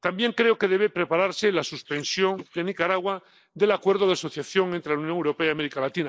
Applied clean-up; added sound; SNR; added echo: neural mask model Resemble Enhance denoiser.